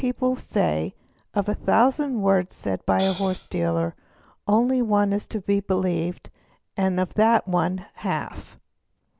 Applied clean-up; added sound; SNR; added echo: none; Hi-hat; 15 dB; none.